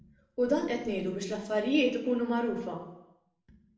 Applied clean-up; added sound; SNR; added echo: none; none; none; reverberation time 0.8 s.